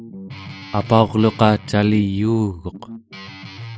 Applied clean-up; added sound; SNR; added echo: none; Guitar; 15 dB; none.